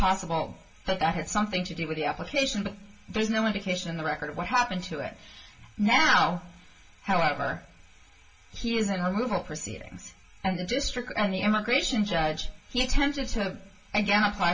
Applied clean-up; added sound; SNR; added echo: none; none; none; reverberation time 0.2 s.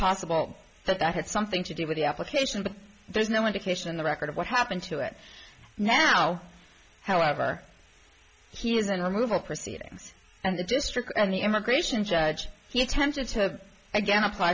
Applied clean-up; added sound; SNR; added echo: none; none; none; none.